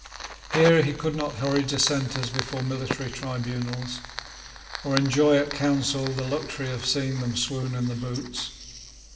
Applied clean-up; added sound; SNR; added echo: none; Fire; 11 dB; reverberation time 1.5 s.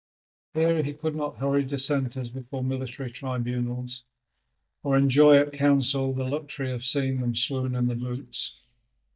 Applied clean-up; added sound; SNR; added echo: neural mask model DeepFilterNet 3.